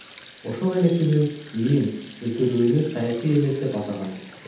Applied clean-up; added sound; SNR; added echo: none; Sink (filling or washing); 17 dB; reverberation time 0.8 s.